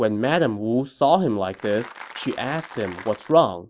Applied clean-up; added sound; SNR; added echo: none; Applause; 17 dB; none.